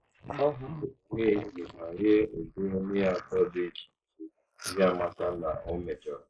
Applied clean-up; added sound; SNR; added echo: neural mask model Resemble Enhance denoiser.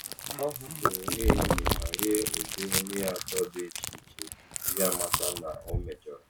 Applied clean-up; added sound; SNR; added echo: none; Chewing, mastication; -4 dB; none.